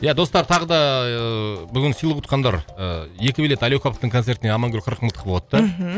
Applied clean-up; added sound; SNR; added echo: none; none; none; none.